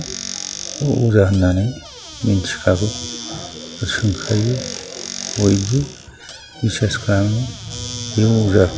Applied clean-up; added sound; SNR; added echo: none; Squeak / Cupboard open or close; 13 dB; none.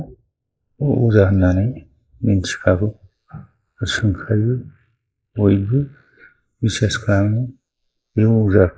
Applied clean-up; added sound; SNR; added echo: neural mask model Resemble Enhance denoiser.